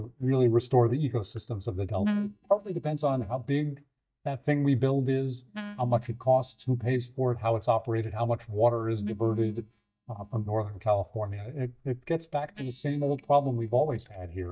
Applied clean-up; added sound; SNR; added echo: neural mask model DeepFilterNet 3.